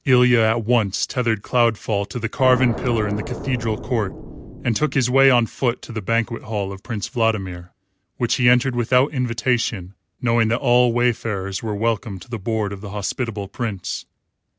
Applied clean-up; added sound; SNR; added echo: none; Explosion; 10 dB; none.